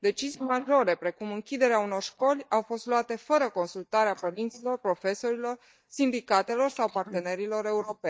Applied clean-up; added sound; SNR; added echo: neural mask model DeepFilterNet 3.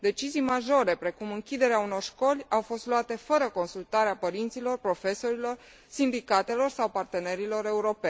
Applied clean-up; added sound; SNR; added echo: none; none; none; none.